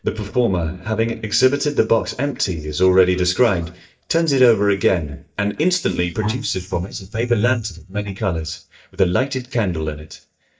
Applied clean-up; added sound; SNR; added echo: neural mask model DeepFilterNet 3.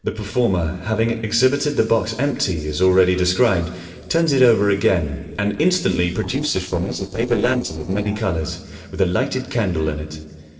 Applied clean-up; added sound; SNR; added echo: neural separator model SepFormer DNS4.